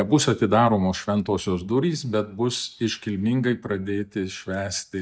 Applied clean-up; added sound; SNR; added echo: neural mask model DeepFilterNet 3.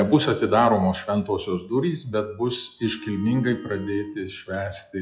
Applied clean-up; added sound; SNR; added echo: classical method log-MMSE.